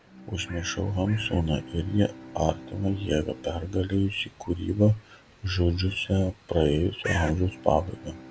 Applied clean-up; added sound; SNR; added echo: none; Bowed string instrument + Bird; 16 dB; none.